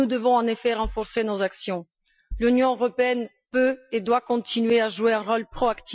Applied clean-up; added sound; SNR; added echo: classical method Wiener filter.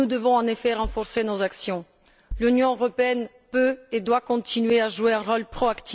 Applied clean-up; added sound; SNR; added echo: none; Bass drum; 13 dB; none.